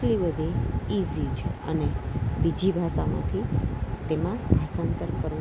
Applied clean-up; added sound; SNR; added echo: none; none; none; none.